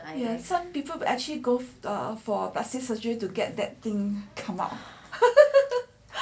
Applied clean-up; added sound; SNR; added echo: none; none; none; none.